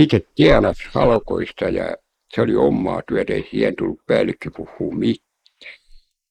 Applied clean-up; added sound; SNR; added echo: neural mask model Resemble Enhance denoiser.